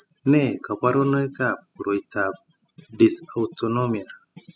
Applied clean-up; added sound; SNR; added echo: classical method spectral subtraction.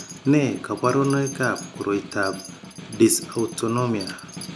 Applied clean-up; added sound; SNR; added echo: none; Wind chime + Snare drum; 14 dB; none.